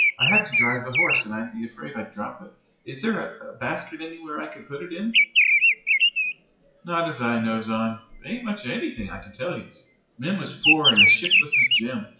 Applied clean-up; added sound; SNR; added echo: classical method WPE with log-MMSE.